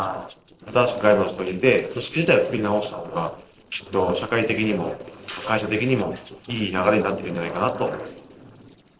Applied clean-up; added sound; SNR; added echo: neural separator model SepFormer DNS4.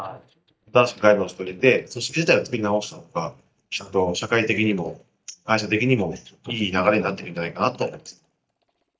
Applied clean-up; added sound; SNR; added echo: neural mask model DeepFilterNet 3.